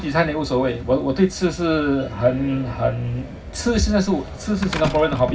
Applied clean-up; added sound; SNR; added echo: none; Slam; 13 dB; reverberation time 0.4 s.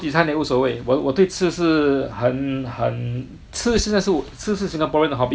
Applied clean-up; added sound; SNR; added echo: none; none; none; none.